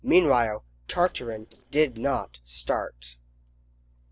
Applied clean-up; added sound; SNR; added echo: neural separator model SepFormer DNS4.